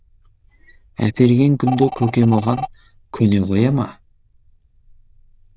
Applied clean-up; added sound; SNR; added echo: neural diffusion model UNIVERSE++.